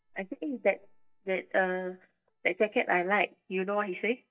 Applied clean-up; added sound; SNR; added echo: neural mask model DeepFilterNet 3.